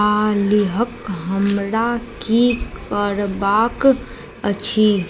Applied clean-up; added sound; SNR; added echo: none; none; none; none.